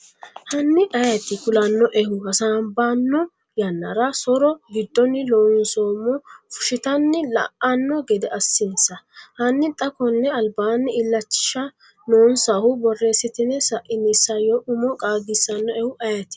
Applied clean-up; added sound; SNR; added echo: none; none; none; none.